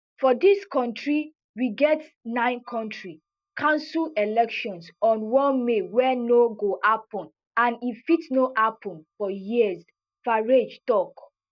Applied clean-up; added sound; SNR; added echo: neural mask model DeepFilterNet 3.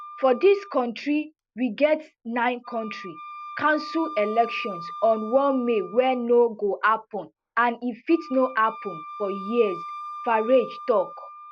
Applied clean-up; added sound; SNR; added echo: none; Wind instrument, woodwind instrument; 15 dB; none.